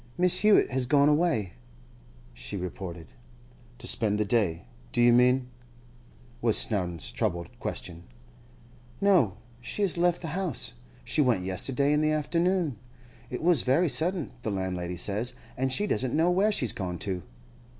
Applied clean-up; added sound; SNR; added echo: none; none; none; none.